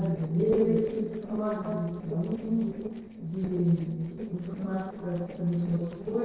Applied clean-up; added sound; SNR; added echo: neural separator model SepFormer DNS4.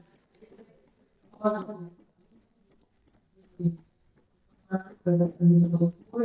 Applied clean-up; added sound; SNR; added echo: neural mask model DeepFilterNet 3.